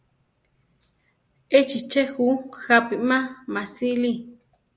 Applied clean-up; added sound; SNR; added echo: none; none; none; none.